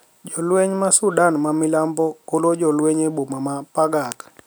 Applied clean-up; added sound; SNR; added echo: none; none; none; none.